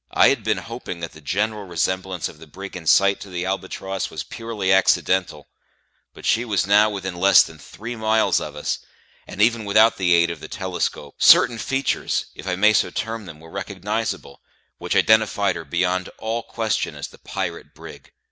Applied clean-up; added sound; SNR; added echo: none; none; none; none.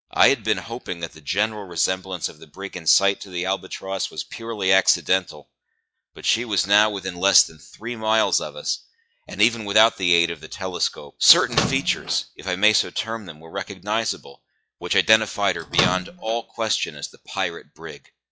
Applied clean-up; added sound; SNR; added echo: classical method log-MMSE.